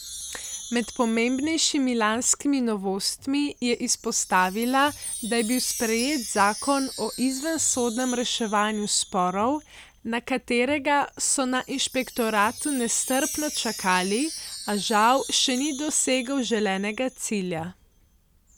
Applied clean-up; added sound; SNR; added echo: none; Wind chime; 13 dB; none.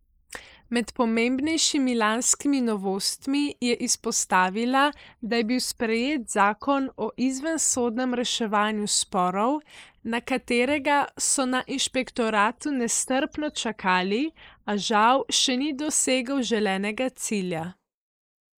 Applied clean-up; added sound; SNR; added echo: neural mask model Resemble Enhance denoiser.